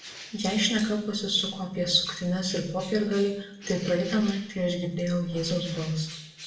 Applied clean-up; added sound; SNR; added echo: none; Bird; 18 dB; reverberation time 0.6 s.